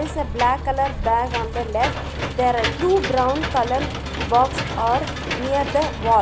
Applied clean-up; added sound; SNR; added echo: none; Engine / Mechanisms; 5 dB; none.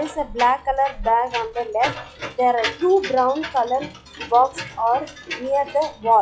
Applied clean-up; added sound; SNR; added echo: classical method log-MMSE.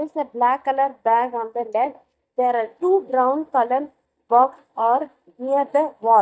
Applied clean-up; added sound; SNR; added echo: neural mask model DeepFilterNet 3.